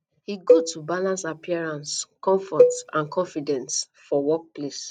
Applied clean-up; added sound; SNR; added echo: neural mask model RNNoise.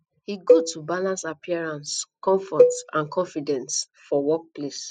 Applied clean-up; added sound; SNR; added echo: classical method spectral subtraction.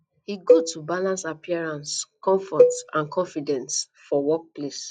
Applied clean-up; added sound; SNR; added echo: classical method log-MMSE.